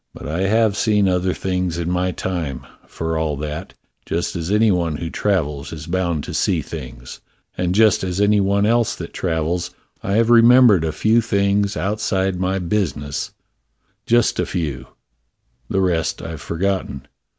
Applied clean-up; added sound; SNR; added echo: none; none; none; none.